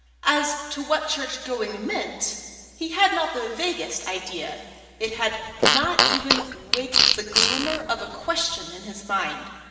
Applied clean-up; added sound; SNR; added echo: none; Fart; -4 dB; reverberation time 2.4 s.